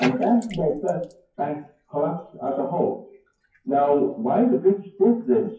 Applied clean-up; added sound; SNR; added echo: classical method WPE with log-MMSE.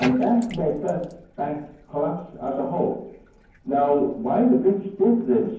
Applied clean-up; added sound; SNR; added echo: none; Bathtub (filling or washing); 18 dB; reverberation time 0.9 s.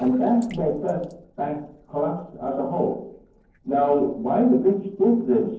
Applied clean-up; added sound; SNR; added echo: neural separator model SepFormer DNS4.